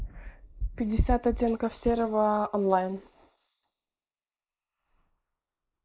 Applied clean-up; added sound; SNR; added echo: neural mask model Resemble Enhance denoiser.